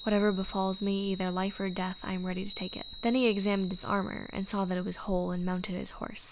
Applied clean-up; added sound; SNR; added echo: none; Chime; 13 dB; none.